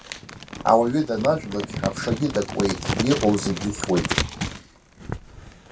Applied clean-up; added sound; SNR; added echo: none; Crumpling, crinkling; 5 dB; reverberation time 0.2 s.